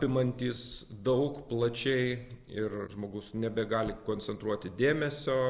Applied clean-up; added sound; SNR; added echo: none; none; none; none.